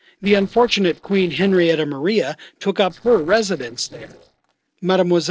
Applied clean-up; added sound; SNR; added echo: neural separator model SepFormer DNS4.